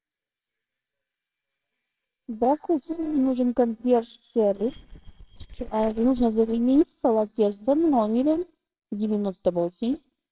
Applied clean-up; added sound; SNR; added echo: neural separator model SepFormer WHAMR!.